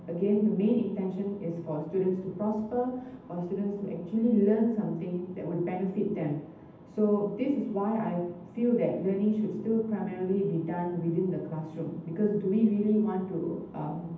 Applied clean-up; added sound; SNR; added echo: none; none; none; reverberation time 0.8 s.